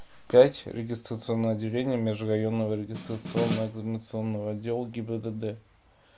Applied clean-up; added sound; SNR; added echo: none; Snare drum; 7 dB; none.